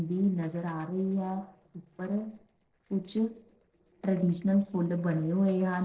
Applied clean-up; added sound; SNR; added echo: neural separator model SepFormer DNS4.